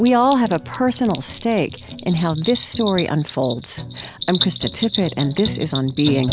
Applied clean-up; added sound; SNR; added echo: none; Bell; 10 dB; none.